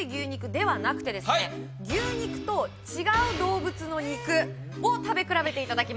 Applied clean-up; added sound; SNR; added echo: none; none; none; none.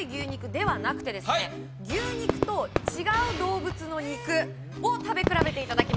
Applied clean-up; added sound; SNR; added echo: none; Fireworks; 4 dB; none.